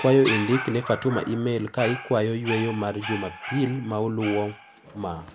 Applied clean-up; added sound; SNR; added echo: none; Dog; 10 dB; none.